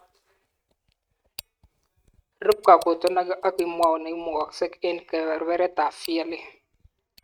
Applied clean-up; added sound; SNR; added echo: neural mask model RNNoise.